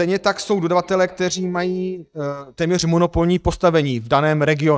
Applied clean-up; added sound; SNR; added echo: neural mask model DeepFilterNet 3.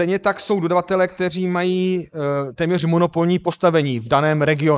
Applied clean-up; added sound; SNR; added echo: neural mask model Resemble Enhance denoiser.